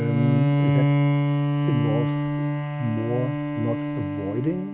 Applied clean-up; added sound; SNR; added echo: none; Bowed string instrument; -5 dB; none.